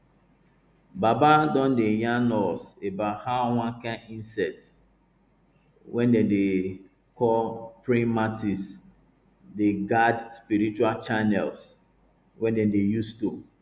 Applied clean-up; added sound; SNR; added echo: none; none; none; none.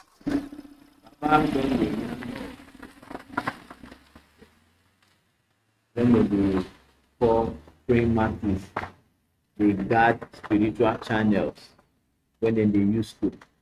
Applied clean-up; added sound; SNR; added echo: neural mask model RNNoise.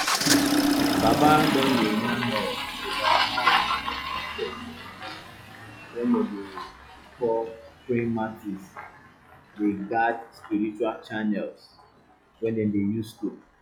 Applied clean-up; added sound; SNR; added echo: classical method log-MMSE.